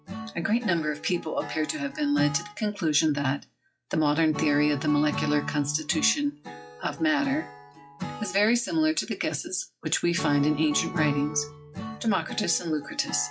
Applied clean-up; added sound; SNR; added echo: classical method log-MMSE.